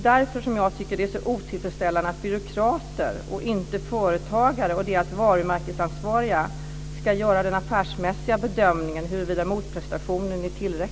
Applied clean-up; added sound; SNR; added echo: none; none; none; none.